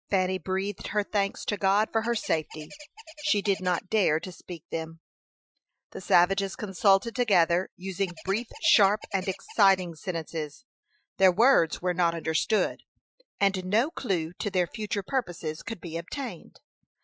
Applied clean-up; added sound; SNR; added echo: classical method Wiener filter.